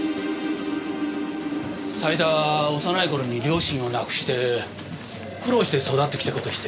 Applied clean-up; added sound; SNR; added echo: none; none; none; none.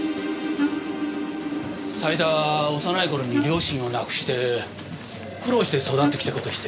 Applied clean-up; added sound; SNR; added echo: none; Wind instrument, woodwind instrument; 3 dB; none.